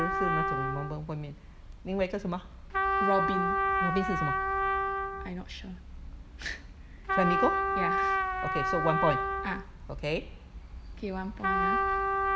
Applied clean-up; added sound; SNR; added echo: none; Trumpet; -3 dB; none.